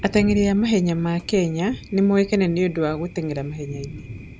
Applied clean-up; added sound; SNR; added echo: none; Thunder; 15 dB; none.